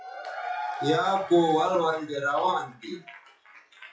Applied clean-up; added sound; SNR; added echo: classical method WPE with log-MMSE.